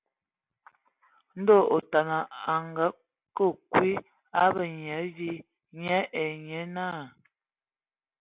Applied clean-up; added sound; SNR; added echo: none; none; none; none.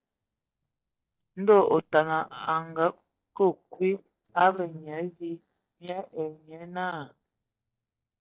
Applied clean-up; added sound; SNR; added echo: neural mask model DeepFilterNet 3.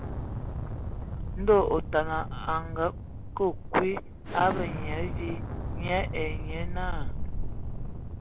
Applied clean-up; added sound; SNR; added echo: none; Explosion + Thunder; 2 dB; none.